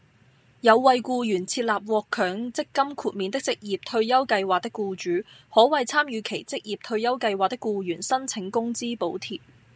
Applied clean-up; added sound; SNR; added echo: none; none; none; none.